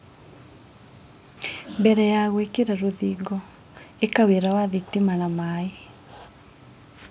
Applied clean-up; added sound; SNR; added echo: none; none; none; none.